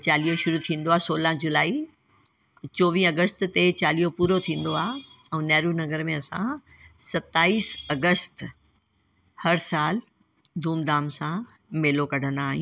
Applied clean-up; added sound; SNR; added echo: none; none; none; none.